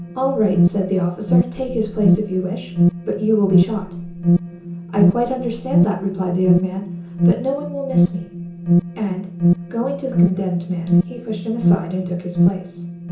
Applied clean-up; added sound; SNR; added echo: none; Alarm; -3 dB; reverberation time 0.6 s.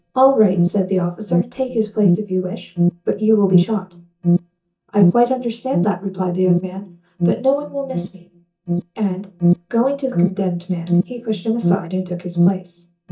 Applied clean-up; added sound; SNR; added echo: neural mask model DeepFilterNet 3.